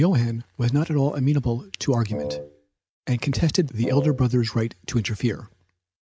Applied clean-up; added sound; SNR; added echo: none; Wind instrument, woodwind instrument; 9 dB; none.